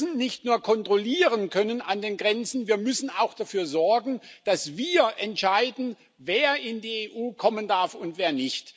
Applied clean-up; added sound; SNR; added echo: none; none; none; none.